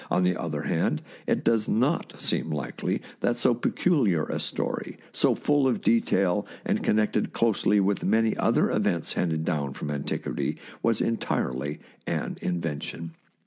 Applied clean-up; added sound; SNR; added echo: none; none; none; none.